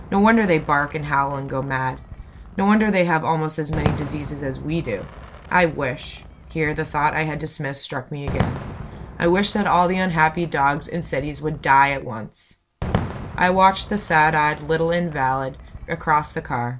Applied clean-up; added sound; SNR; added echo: none; Fireworks; 12 dB; none.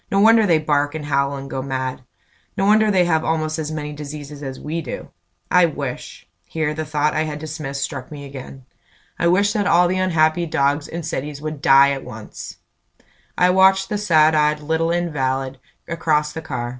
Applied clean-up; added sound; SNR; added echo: none; none; none; none.